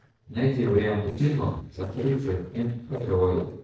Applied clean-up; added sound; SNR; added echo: neural separator model SepFormer DNS4.